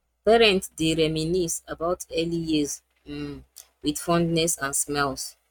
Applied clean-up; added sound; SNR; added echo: neural mask model RNNoise.